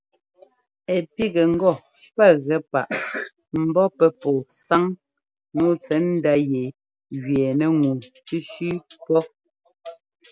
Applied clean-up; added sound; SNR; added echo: none; none; none; none.